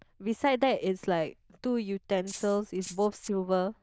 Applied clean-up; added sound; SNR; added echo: neural diffusion model UNIVERSE++.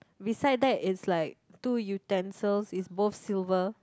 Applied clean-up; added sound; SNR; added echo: none; none; none; none.